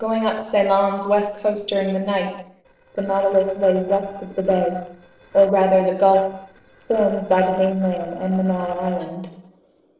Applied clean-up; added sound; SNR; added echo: neural separator model SepFormer DNS4.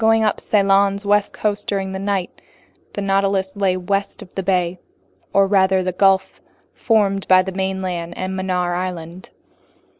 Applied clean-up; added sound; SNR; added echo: none; none; none; none.